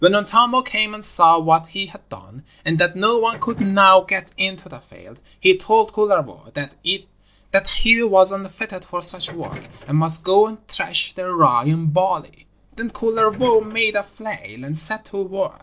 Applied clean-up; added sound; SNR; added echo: neural separator model SepFormer DNS4.